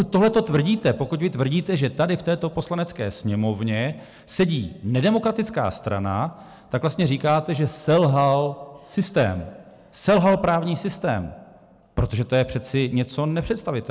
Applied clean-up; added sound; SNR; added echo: none; none; none; none.